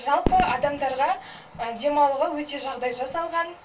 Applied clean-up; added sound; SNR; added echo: none; Fireworks; 8 dB; reverberation time 0.2 s.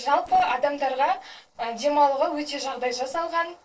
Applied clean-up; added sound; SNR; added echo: neural separator model SepFormer DNS4.